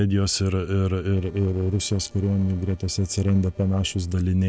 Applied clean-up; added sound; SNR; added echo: neural separator model SepFormer DNS4.